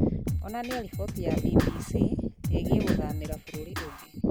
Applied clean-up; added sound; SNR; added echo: none; Drum kit; 7 dB; none.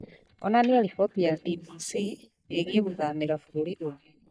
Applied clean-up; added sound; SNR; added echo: neural mask model DeepFilterNet 3.